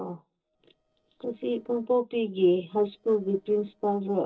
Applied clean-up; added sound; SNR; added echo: neural separator model SepFormer DNS4.